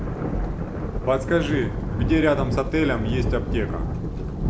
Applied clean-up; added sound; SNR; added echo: none; Thunder; 1 dB; none.